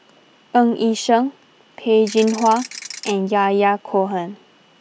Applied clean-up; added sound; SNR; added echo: none; Ratchet, pawl / Percussion; 15 dB; none.